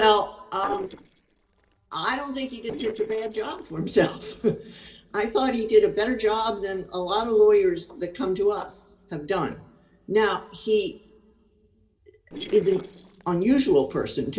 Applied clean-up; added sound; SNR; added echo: neural separator model SepFormer DNS4.